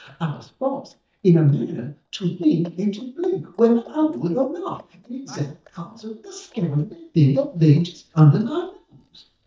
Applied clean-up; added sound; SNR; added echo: neural mask model DeepFilterNet 3.